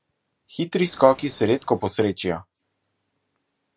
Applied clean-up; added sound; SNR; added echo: none; Animal; 16 dB; none.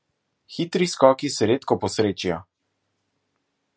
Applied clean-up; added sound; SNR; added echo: none; none; none; none.